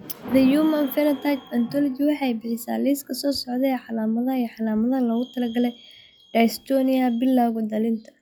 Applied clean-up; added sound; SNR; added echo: classical method log-MMSE.